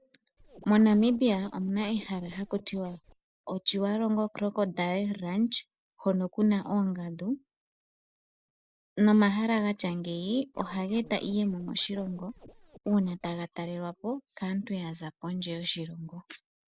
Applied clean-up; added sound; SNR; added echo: neural separator model SepFormer DNS4.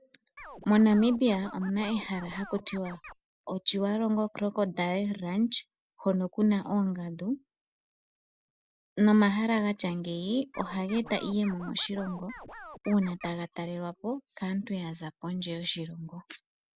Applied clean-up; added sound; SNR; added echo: none; Scratching (performance technique); 17 dB; none.